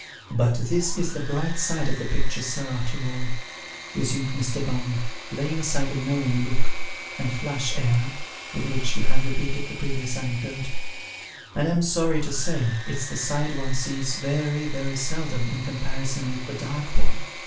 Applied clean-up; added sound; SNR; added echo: none; Engine / Mechanisms; 17 dB; reverberation time 0.3 s.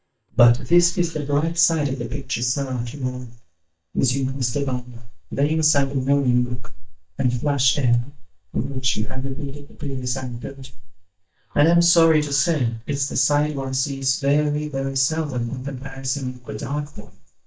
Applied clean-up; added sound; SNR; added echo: neural mask model DeepFilterNet 3.